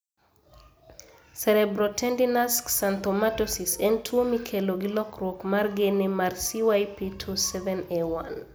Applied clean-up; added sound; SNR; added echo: none; none; none; none.